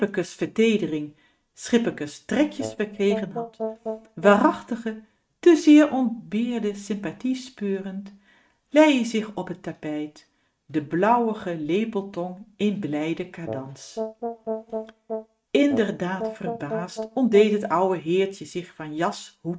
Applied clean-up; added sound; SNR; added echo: neural mask model RNNoise.